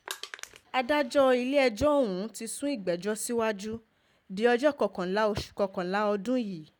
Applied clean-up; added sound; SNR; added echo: none; Crushing; 13 dB; none.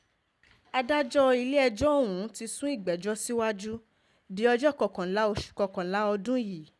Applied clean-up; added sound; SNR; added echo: none; none; none; none.